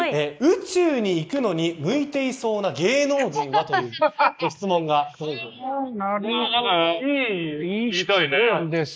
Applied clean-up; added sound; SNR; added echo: neural mask model Resemble Enhance denoiser.